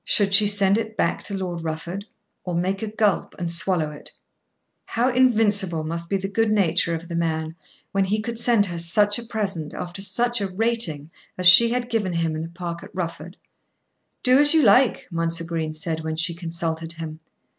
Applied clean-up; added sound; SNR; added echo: none; none; none; none.